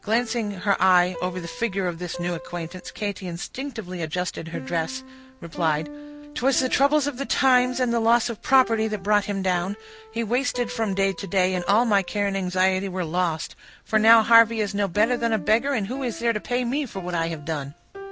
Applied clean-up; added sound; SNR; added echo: none; Piano; 16 dB; none.